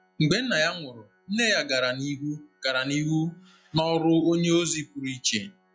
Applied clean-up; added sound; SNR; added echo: classical method log-MMSE.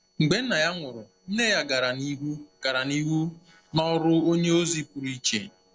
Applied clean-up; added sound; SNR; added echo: neural separator model SepFormer DNS4.